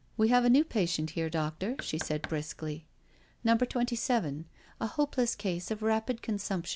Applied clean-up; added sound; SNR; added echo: none; Knock; 14 dB; none.